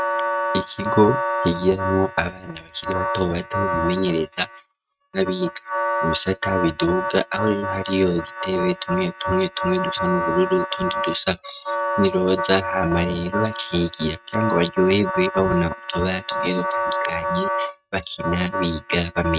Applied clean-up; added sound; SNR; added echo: neural mask model RNNoise.